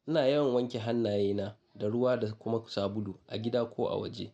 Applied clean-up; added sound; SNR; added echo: none; none; none; none.